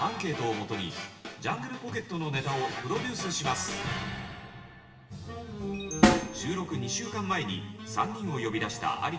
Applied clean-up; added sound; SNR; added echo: none; Snare drum; -4 dB; reverberation time 1.0 s.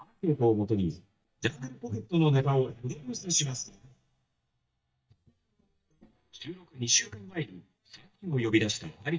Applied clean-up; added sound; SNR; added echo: neural mask model DeepFilterNet 3.